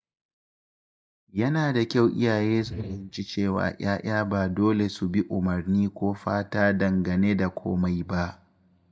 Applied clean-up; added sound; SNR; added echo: neural mask model DeepFilterNet 3.